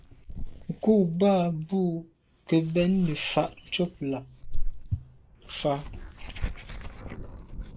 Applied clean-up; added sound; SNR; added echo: neural mask model Resemble Enhance denoiser.